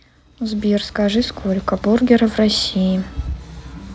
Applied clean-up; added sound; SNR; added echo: none; none; none; none.